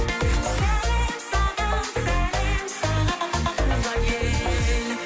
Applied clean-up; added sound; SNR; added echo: none; none; none; none.